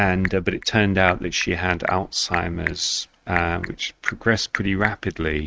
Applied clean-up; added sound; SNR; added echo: neural mask model RNNoise.